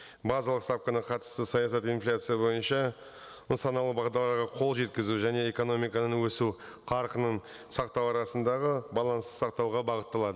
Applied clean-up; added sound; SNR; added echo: none; none; none; none.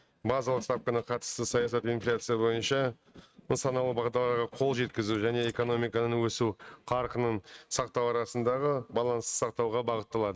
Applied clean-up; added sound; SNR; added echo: neural mask model RNNoise.